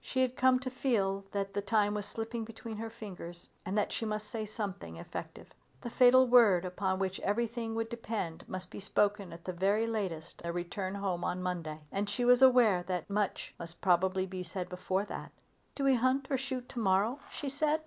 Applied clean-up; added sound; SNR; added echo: none; none; none; none.